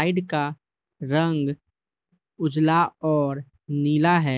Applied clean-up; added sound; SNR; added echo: none; none; none; none.